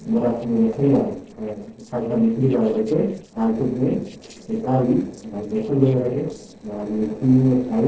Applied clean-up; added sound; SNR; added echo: neural separator model SepFormer DNS4.